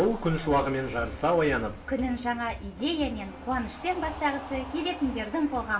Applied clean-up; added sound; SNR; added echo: none; Cheering; 18 dB; reverberation time 0.3 s.